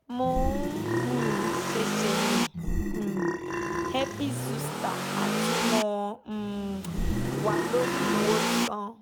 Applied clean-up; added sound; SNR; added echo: none; Burping, eructation + Accelerating, revving, vroom / Car; -4 dB; none.